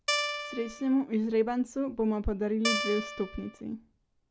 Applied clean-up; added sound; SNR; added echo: none; Guitar; 3 dB; none.